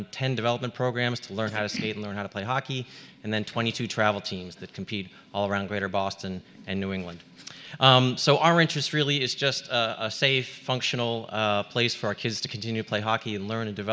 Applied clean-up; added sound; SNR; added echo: none; none; none; none.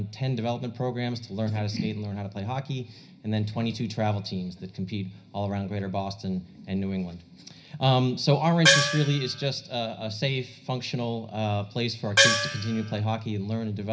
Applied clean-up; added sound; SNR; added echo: none; Gong; -4 dB; reverberation time 0.4 s.